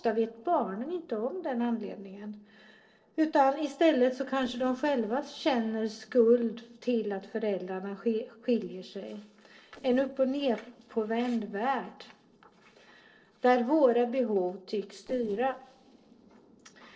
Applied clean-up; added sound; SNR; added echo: neural separator model SepFormer DNS4.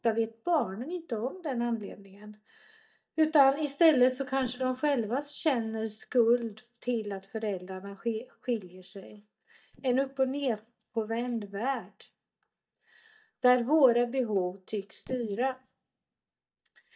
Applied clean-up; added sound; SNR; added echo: neural mask model DeepFilterNet 3.